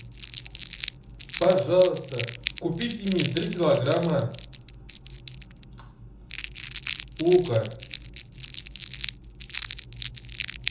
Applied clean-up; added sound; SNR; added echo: none; Crumpling, crinkling; 4 dB; reverberation time 0.6 s.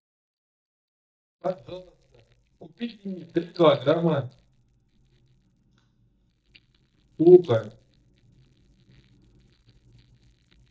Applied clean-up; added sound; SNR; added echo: neural mask model DeepFilterNet 3.